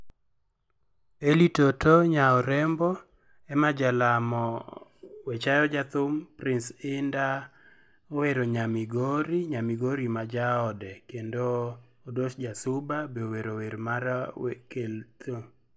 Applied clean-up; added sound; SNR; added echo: none; none; none; none.